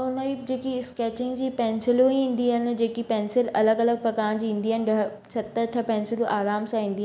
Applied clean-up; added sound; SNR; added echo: none; none; none; none.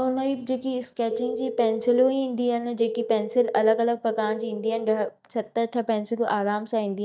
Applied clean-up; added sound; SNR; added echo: neural mask model DeepFilterNet 3.